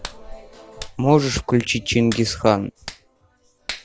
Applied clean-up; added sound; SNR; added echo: none; Hands; 16 dB; none.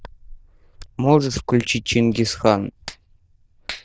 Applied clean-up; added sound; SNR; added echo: neural diffusion model UNIVERSE++.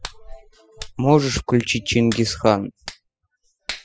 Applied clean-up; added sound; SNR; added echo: classical method spectral subtraction.